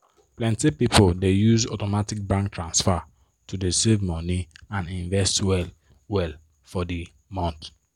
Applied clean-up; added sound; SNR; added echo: none; none; none; none.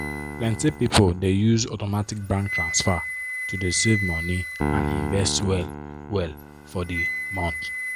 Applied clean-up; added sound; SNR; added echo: none; Wind instrument, woodwind instrument + Piano; 5 dB; none.